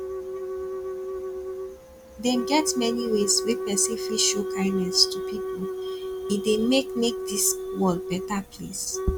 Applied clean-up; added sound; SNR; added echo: none; Wind instrument, woodwind instrument; 5 dB; none.